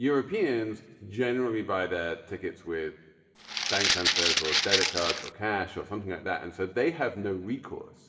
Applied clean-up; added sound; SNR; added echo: none; Rattle (instrument); -4 dB; reverberation time 1.6 s.